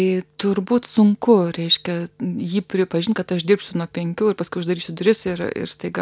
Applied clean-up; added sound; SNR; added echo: none; none; none; none.